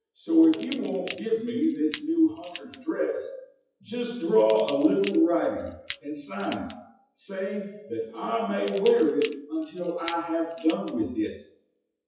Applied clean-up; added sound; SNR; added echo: classical method WPE with log-MMSE.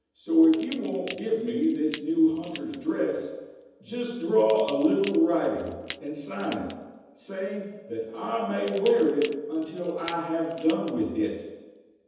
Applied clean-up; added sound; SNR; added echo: none; Crackle / Crushing; 19 dB; reverberation time 1.1 s.